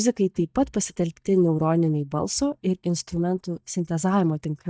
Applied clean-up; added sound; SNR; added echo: neural mask model DeepFilterNet 3.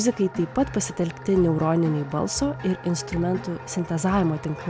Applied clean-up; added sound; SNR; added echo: none; none; none; none.